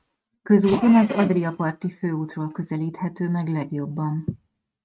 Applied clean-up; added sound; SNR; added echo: neural mask model RNNoise.